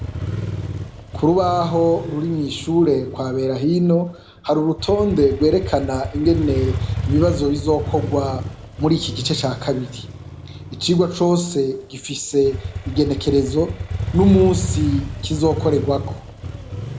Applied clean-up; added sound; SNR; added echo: none; Motorcycle; 7 dB; reverberation time 0.6 s.